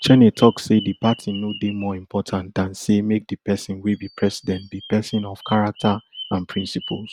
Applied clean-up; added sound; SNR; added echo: none; Bird vocalization, bird call, bird song; 19 dB; none.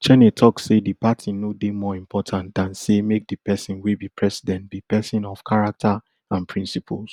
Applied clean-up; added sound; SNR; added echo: none; none; none; none.